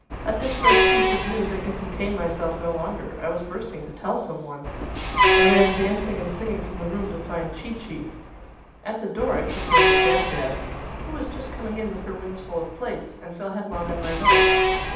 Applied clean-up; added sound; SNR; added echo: none; Truck; -4 dB; reverberation time 0.8 s.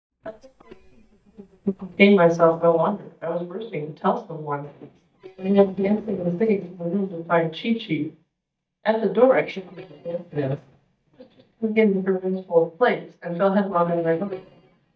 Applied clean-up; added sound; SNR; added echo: neural mask model DeepFilterNet 3.